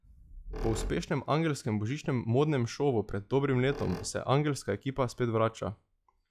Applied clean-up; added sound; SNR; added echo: classical method log-MMSE.